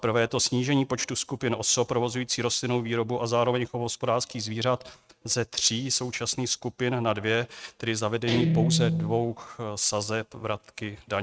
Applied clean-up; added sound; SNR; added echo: neural mask model RNNoise.